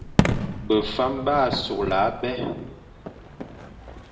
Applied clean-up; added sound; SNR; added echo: none; Fireworks; 3 dB; reverberation time 0.8 s.